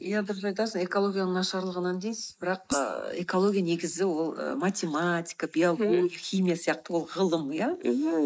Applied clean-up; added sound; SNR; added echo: neural mask model Resemble Enhance denoiser.